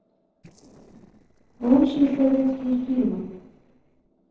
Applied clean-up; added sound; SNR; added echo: neural separator model SepFormer DNS4.